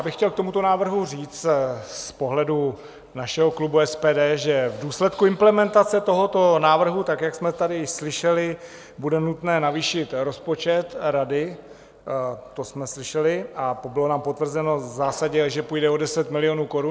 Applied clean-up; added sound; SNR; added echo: none; none; none; none.